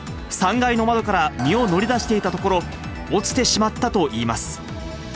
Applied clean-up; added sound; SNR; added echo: none; none; none; none.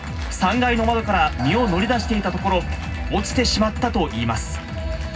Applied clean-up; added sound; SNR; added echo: none; Cheering; 20 dB; reverberation time 0.4 s.